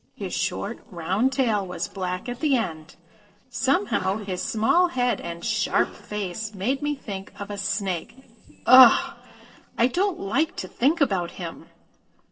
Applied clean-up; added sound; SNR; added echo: neural separator model SepFormer DNS4.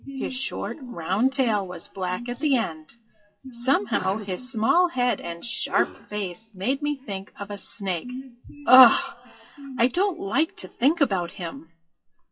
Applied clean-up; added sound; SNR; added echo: classical method WPE with log-MMSE.